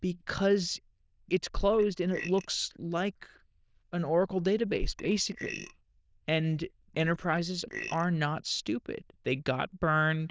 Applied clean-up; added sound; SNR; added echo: neural diffusion model UNIVERSE++.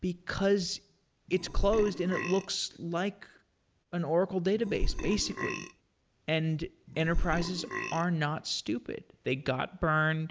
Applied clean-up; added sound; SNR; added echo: none; Burping, eructation; 2 dB; none.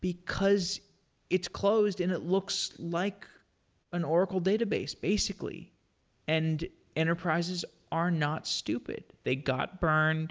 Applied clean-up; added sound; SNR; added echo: none; none; none; none.